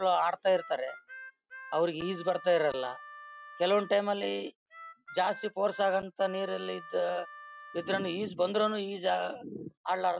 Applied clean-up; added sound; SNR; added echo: none; Harmonica; 17 dB; none.